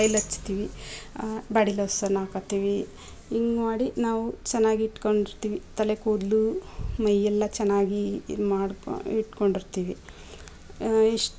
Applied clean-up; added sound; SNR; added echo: none; none; none; none.